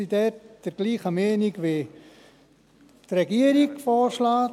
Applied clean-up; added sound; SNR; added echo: none; none; none; none.